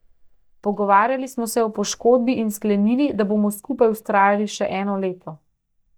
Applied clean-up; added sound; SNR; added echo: neural mask model DeepFilterNet 3.